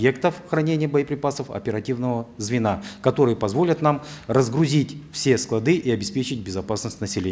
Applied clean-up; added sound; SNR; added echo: none; none; none; none.